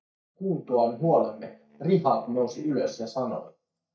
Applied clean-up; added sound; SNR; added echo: neural mask model DeepFilterNet 3.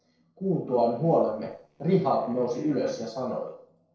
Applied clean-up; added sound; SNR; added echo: neural separator model SepFormer DNS4.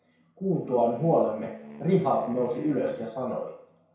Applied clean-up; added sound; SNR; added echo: none; Wind instrument, woodwind instrument; 17 dB; reverberation time 0.6 s.